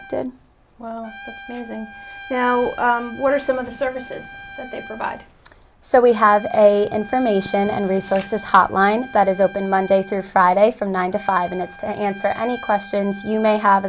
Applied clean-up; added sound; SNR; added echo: none; Trumpet; 19 dB; none.